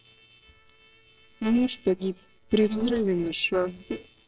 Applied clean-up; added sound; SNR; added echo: neural separator model SepFormer WHAMR!.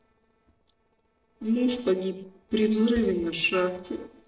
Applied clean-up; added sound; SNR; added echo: neural separator model SepFormer DNS4.